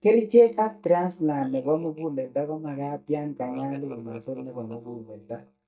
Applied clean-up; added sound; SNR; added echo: neural mask model DeepFilterNet 3.